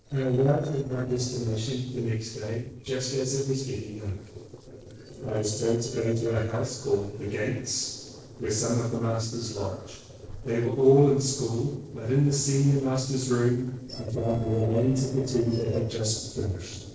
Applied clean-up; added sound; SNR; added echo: neural separator model SepFormer DNS4.